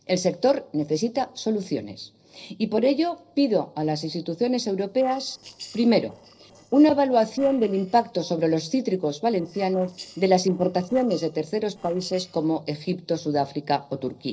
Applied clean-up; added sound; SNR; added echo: neural separator model SepFormer DNS4.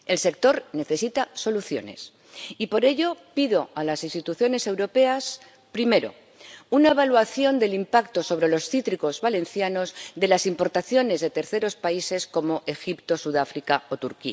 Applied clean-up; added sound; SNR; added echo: none; none; none; none.